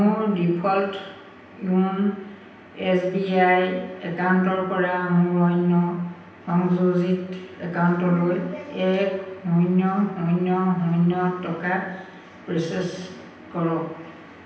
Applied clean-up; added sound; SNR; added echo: none; none; none; reverberation time 0.9 s.